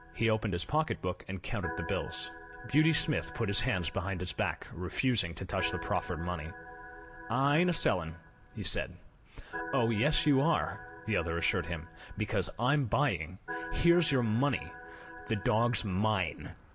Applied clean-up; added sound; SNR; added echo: none; Organ; 15 dB; none.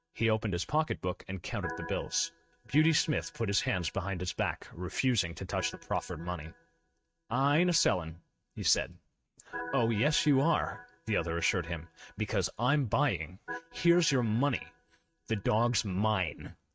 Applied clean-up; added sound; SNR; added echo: neural mask model RNNoise.